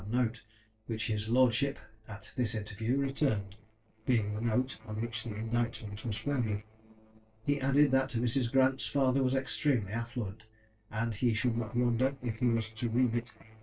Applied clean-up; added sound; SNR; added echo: neural separator model SepFormer DNS4.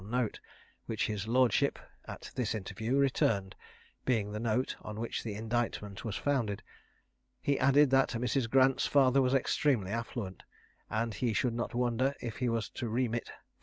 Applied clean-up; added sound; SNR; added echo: none; none; none; none.